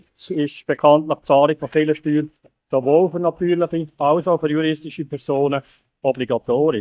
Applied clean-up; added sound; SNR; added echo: neural mask model DeepFilterNet 3.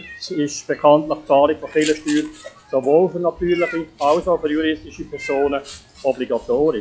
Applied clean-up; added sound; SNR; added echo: classical method log-MMSE.